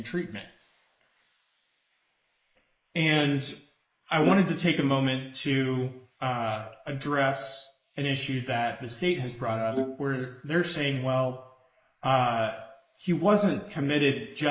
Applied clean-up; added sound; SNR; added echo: neural mask model Resemble Enhance denoiser.